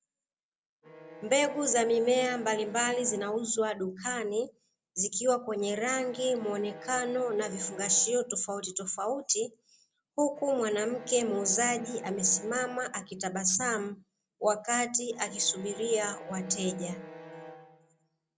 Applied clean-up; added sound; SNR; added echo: none; Bowed string instrument; 17 dB; none.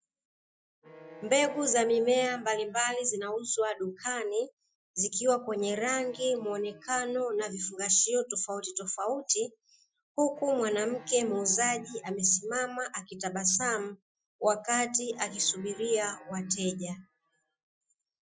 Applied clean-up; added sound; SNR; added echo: classical method Wiener filter.